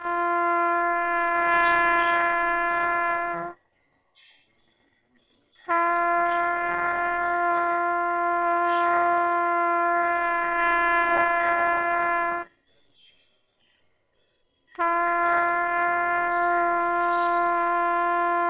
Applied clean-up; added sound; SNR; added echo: neural separator model SepFormer WHAMR!.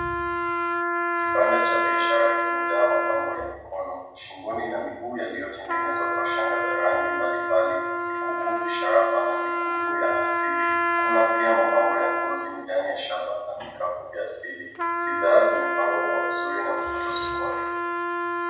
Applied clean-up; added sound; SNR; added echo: none; Trumpet; -1 dB; reverberation time 1.1 s.